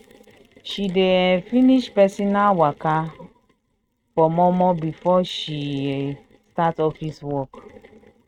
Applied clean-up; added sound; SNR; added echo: neural mask model RNNoise.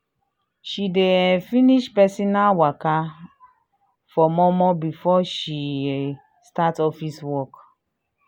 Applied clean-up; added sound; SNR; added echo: none; none; none; none.